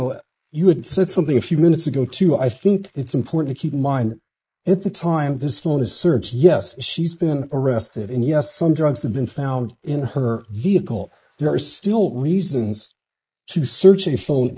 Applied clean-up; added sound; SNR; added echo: neural mask model Resemble Enhance denoiser.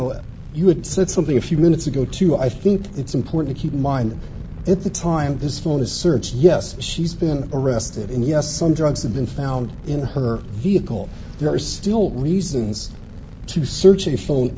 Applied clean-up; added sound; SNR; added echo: none; Fire; 13 dB; none.